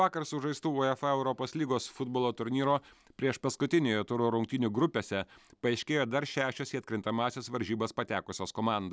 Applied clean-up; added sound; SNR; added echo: none; none; none; none.